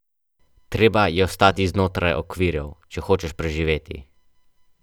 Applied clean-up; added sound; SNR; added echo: none; none; none; none.